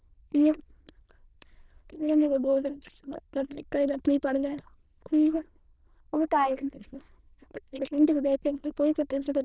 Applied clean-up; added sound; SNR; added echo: neural diffusion model UNIVERSE++.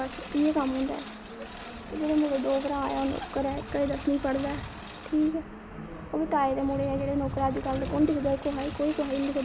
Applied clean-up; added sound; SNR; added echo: none; Engine; 12 dB; none.